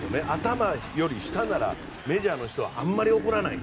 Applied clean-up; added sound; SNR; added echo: none; Wild animals; 10 dB; none.